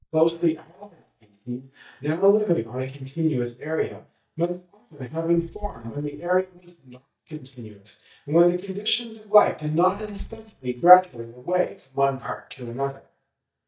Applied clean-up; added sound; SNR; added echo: neural mask model DeepFilterNet 3.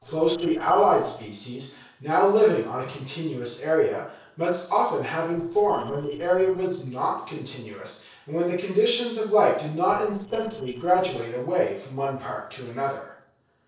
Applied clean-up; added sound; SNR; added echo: neural separator model SepFormer DNS4.